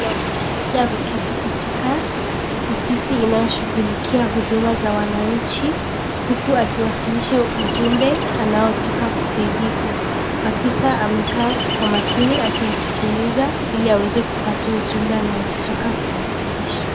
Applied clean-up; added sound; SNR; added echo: none; Ocean; 0 dB; none.